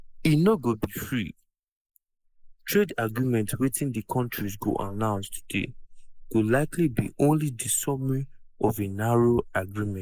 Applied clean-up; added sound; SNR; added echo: neural mask model Resemble Enhance denoiser.